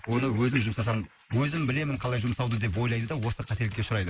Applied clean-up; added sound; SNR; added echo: neural mask model Resemble Enhance denoiser.